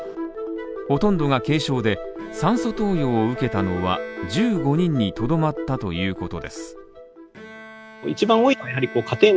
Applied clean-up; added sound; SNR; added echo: none; Bowed string instrument; 20 dB; none.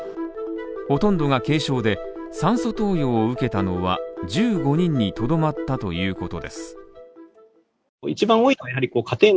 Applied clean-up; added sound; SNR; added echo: none; none; none; none.